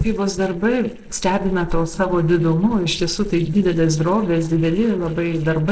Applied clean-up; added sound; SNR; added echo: neural separator model SepFormer DNS4.